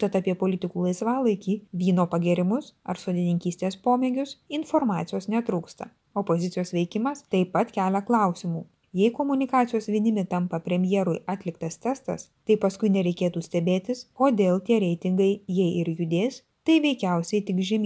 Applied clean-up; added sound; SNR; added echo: none; none; none; none.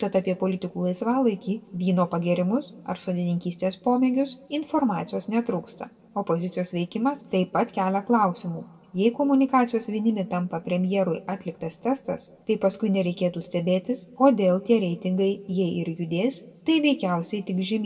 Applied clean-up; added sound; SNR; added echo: none; none; none; reverberation time 1.9 s.